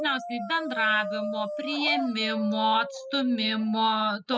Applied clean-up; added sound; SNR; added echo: classical method spectral subtraction.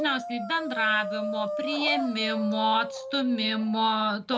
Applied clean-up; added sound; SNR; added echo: none; Dog; 7 dB; none.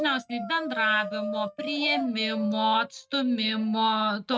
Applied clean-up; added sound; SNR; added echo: neural mask model RNNoise.